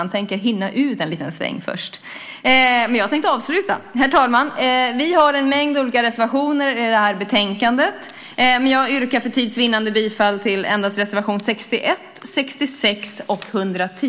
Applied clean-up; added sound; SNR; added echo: none; none; none; none.